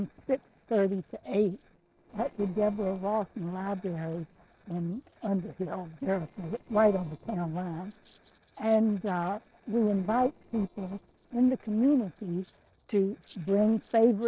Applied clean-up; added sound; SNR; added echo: neural separator model SepFormer DNS4.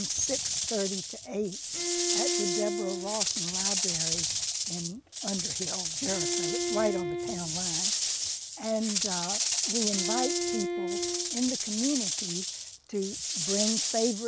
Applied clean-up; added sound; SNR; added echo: none; Rattle / Rattle (instrument) + Bowed string instrument; -3 dB; none.